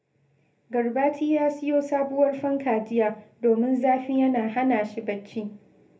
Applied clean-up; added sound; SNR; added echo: none; none; none; reverberation time 0.3 s.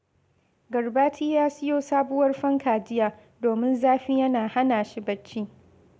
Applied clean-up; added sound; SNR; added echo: none; none; none; none.